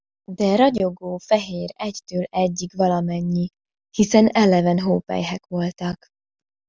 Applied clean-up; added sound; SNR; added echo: none; none; none; none.